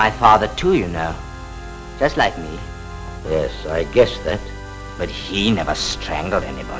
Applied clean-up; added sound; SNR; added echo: none; Organ; 14 dB; none.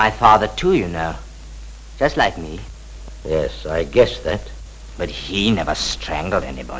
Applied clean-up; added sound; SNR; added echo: none; none; none; none.